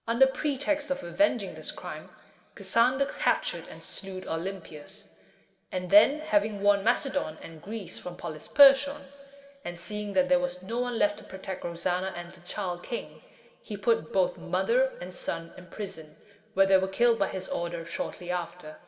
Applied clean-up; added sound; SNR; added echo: none; none; none; reverberation time 1.7 s.